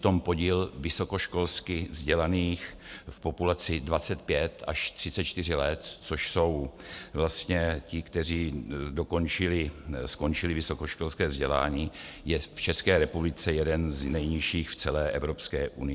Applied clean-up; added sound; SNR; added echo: none; none; none; none.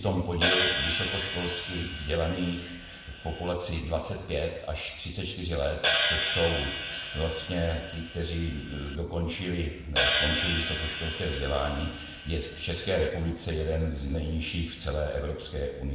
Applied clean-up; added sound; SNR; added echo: none; Hi-hat; 1 dB; reverberation time 0.9 s.